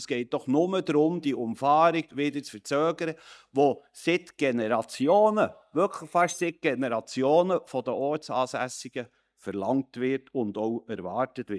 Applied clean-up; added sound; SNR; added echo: neural mask model DeepFilterNet 3.